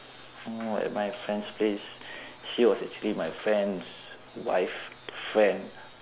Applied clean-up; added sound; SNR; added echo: none; none; none; none.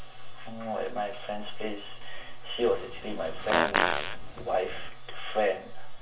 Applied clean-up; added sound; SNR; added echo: none; Fart; 1 dB; reverberation time 0.2 s.